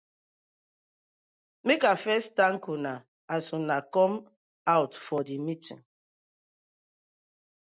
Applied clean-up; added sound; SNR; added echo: none; none; none; none.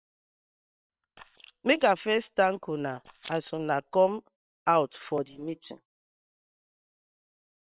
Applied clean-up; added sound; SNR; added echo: neural separator model SepFormer WHAM!.